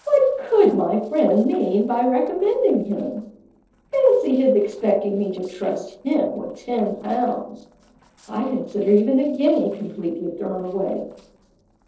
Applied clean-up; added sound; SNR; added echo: neural separator model SepFormer DNS4.